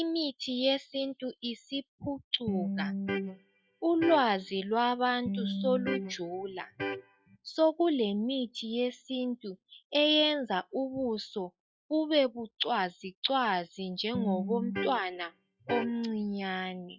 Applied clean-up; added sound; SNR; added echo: classical method log-MMSE.